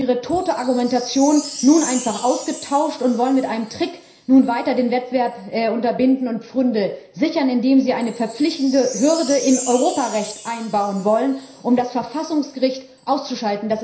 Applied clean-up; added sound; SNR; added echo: none; Wind chime; 16 dB; reverberation time 0.5 s.